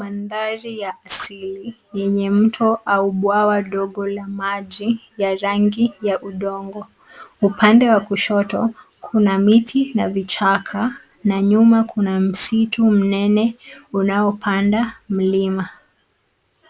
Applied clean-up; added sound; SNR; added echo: none; none; none; none.